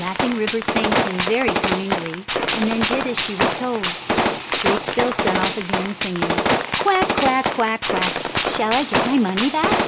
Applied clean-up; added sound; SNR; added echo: none; Gunshot, gunfire; -2 dB; none.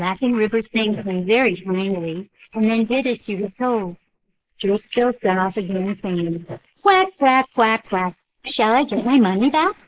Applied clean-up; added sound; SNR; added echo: neural mask model Resemble Enhance denoiser.